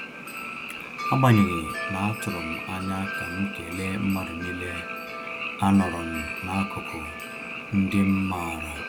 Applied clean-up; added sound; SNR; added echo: none; Wind chime + Frog; 6 dB; none.